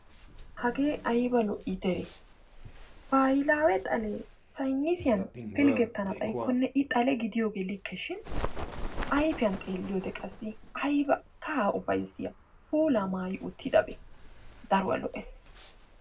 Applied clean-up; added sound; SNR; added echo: none; Bird; 11 dB; reverberation time 0.4 s.